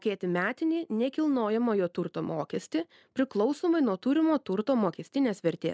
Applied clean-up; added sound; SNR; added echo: none; none; none; none.